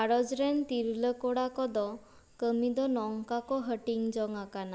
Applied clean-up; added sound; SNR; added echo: none; none; none; none.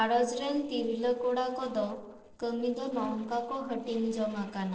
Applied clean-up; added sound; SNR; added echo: neural separator model SepFormer DNS4.